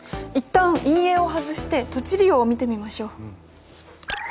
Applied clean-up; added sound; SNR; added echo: none; none; none; none.